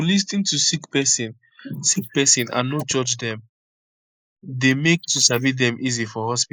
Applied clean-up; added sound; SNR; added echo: neural mask model Resemble Enhance denoiser.